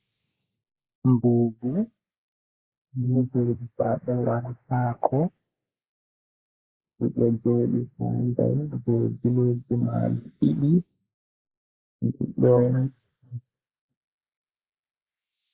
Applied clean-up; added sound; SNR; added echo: neural mask model Resemble Enhance denoiser.